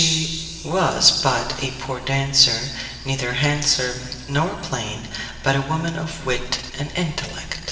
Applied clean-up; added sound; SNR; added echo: none; none; none; reverberation time 2.6 s.